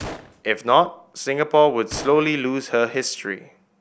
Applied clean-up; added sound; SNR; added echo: none; Gunshot, gunfire; 19 dB; none.